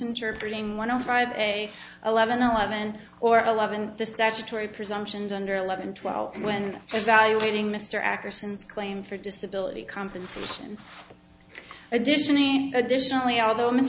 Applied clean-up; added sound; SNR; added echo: none; none; none; none.